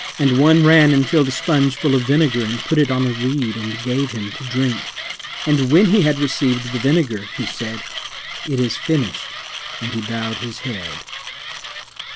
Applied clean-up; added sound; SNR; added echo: none; Mechanisms; 11 dB; none.